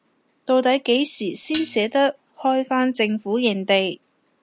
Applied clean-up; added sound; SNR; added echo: none; Dishes, pots, and pans; 15 dB; none.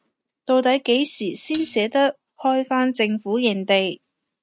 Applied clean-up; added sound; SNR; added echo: neural mask model RNNoise.